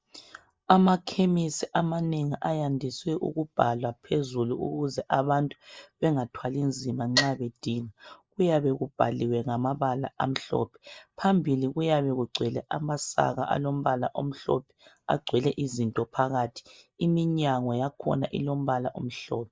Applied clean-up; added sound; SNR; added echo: neural mask model Resemble Enhance denoiser.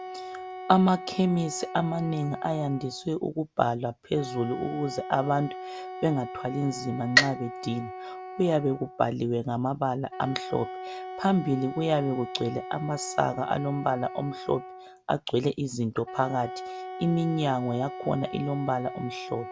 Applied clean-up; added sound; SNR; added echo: none; Wind instrument, woodwind instrument; 11 dB; none.